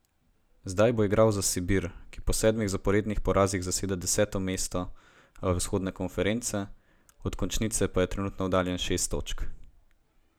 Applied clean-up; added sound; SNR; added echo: none; none; none; none.